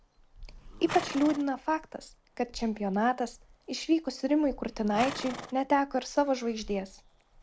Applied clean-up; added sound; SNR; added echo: none; Livestock, farm animals, working animals; 14 dB; none.